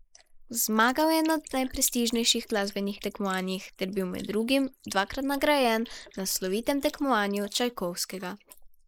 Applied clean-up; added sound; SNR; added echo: neural mask model Resemble Enhance denoiser.